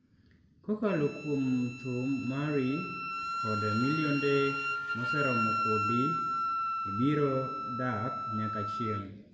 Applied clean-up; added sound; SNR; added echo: none; Wind instrument, woodwind instrument; 2 dB; reverberation time 0.8 s.